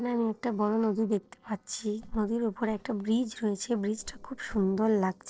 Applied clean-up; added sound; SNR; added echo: neural separator model SepFormer DNS4.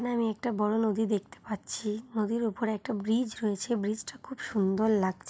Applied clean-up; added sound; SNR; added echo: none; none; none; none.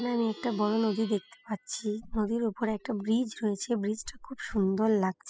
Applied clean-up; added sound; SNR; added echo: classical method spectral subtraction.